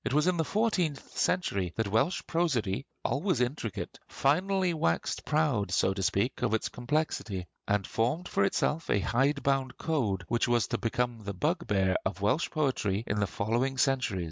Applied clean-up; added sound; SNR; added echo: none; none; none; none.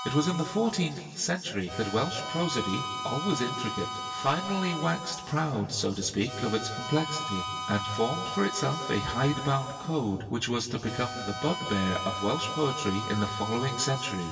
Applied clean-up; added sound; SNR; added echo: none; Harmonica; 7 dB; reverberation time 1.9 s.